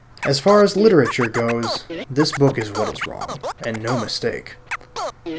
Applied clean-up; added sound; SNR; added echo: none; Scratching (performance technique); 9 dB; none.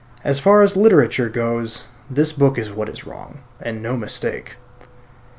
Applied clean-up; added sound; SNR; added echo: none; none; none; none.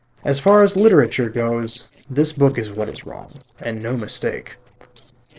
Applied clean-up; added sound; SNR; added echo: neural separator model SepFormer DNS4.